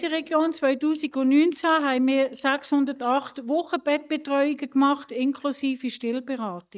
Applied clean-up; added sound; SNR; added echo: neural mask model DeepFilterNet 3.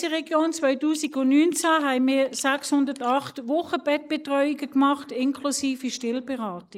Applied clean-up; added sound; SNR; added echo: neural mask model Resemble Enhance denoiser.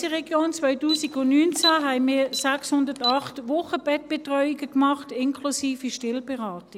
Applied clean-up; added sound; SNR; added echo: none; Alarm; 9 dB; none.